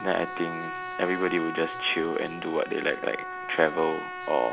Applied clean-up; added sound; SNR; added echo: none; Trumpet; 8 dB; none.